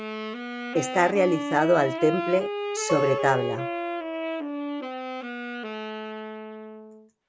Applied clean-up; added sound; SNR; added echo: none; Acoustic guitar + Wind instrument, woodwind instrument; 4 dB; none.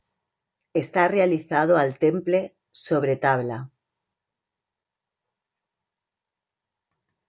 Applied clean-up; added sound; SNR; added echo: none; none; none; none.